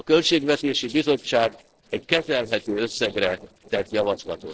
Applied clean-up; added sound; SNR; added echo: neural separator model SepFormer DNS4.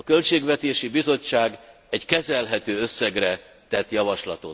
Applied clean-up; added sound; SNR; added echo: none; none; none; none.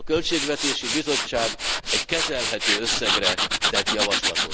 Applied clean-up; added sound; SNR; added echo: none; Tools; -3 dB; none.